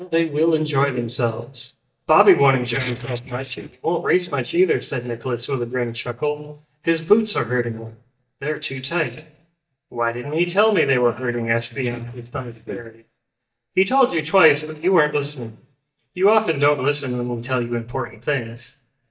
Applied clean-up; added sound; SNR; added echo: neural mask model DeepFilterNet 3.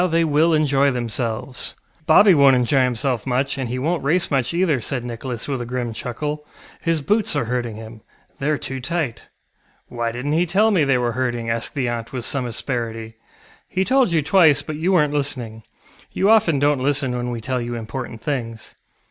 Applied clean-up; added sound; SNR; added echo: none; none; none; none.